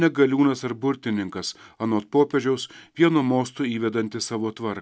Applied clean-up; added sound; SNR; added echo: none; none; none; none.